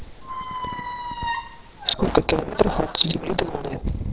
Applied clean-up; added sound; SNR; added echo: neural separator model SepFormer DNS4.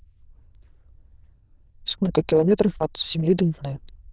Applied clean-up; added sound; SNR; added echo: neural diffusion model UNIVERSE++.